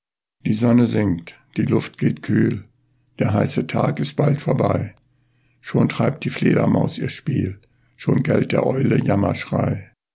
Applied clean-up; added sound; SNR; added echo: none; none; none; none.